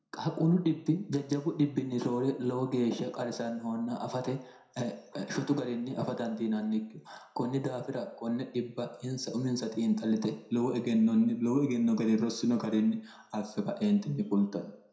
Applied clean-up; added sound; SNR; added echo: none; none; none; reverberation time 0.6 s.